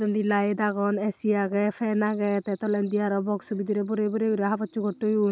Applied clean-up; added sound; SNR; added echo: none; none; none; none.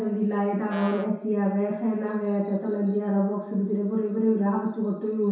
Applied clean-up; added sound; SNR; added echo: none; Brass instrument; 16 dB; reverberation time 0.7 s.